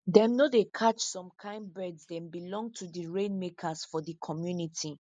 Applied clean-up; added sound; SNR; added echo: neural mask model Resemble Enhance denoiser.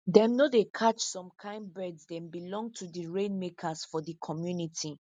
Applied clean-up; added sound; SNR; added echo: none; none; none; none.